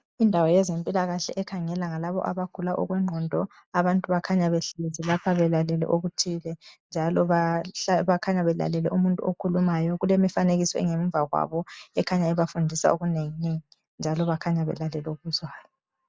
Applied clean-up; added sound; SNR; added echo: none; none; none; none.